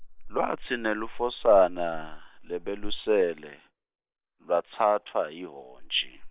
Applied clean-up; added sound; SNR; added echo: neural mask model Resemble Enhance denoiser.